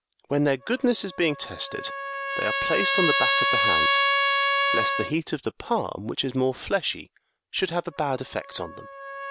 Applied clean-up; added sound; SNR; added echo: none; Trumpet; -1 dB; none.